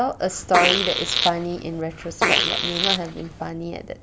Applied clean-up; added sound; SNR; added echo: none; Fart; -1 dB; none.